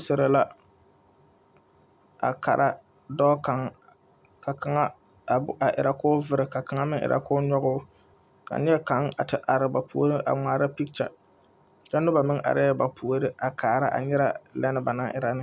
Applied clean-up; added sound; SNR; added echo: none; none; none; none.